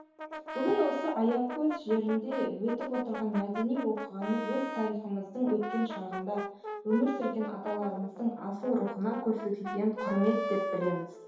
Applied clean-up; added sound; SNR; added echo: none; Brass instrument; 8 dB; reverberation time 0.8 s.